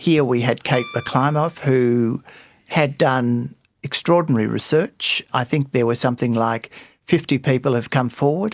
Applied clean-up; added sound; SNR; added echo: none; Guitar; 18 dB; none.